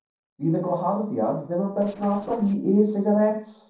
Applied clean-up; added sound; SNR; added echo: neural separator model SepFormer DNS4.